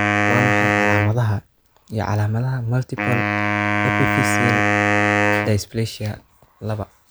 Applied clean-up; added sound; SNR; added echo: none; Wind instrument, woodwind instrument; -3 dB; none.